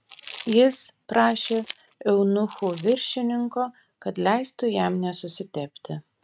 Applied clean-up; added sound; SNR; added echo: neural mask model RNNoise.